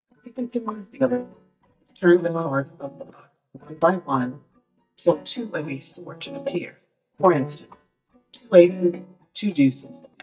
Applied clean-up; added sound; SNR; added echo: neural mask model DeepFilterNet 3.